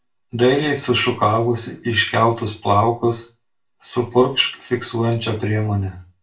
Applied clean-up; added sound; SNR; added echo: none; none; none; reverberation time 0.3 s.